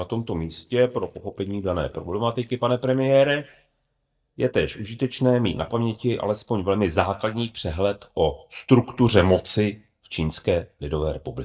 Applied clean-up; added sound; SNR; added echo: neural mask model DeepFilterNet 3.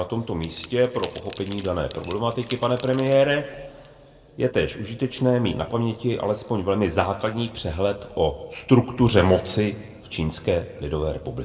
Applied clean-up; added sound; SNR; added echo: none; Rattle / Keys jangling; 11 dB; reverberation time 1.1 s.